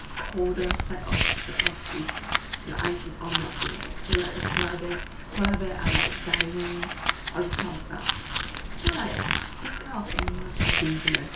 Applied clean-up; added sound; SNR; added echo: none; Crumpling, crinkling; -4 dB; reverberation time 0.3 s.